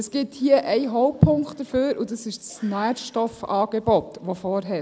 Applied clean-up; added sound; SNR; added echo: none; none; none; none.